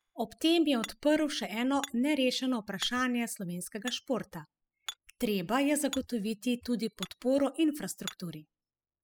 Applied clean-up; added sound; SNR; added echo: classical method spectral subtraction.